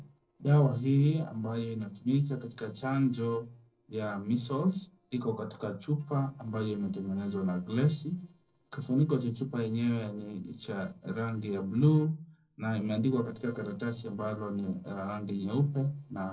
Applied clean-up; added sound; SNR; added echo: neural separator model SepFormer DNS4.